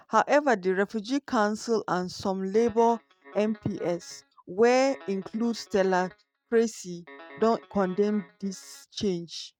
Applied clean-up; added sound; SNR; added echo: neural mask model RNNoise.